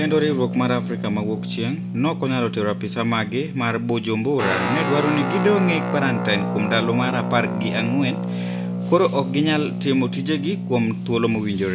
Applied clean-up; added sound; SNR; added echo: none; Guitar; 4 dB; none.